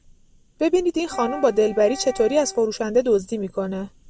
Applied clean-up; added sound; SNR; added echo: none; Wind instrument, woodwind instrument; 15 dB; none.